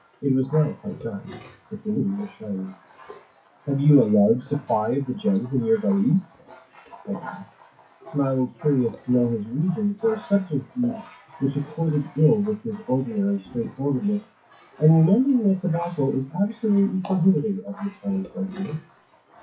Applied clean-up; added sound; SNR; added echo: classical method WPE with log-MMSE.